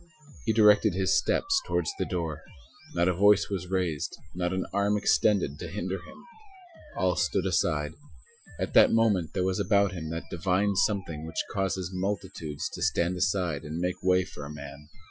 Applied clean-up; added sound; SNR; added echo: classical method Wiener filter.